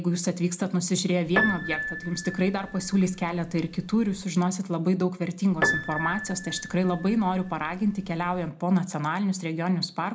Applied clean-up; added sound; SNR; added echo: none; Piano; 7 dB; reverberation time 0.2 s.